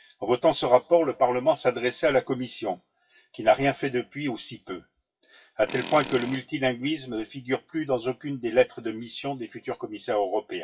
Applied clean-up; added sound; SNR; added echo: classical method WPE with log-MMSE.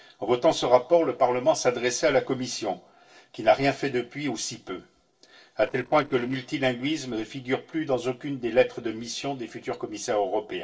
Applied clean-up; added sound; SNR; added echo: neural separator model SepFormer DNS4.